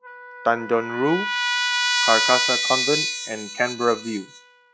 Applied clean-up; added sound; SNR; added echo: classical method log-MMSE.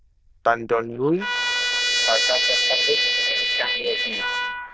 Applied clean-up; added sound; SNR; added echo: neural diffusion model UNIVERSE++.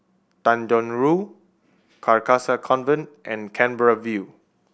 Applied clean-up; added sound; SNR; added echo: none; none; none; none.